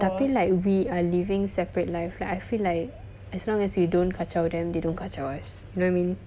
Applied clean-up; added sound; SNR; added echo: none; none; none; none.